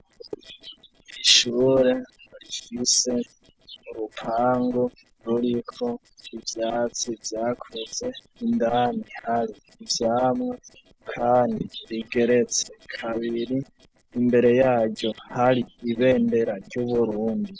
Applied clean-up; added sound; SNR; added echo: neural separator model SepFormer DNS4.